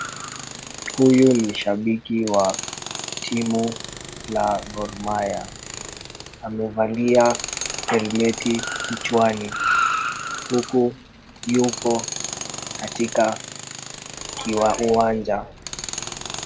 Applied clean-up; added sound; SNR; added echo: none; Car + Tools; 8 dB; none.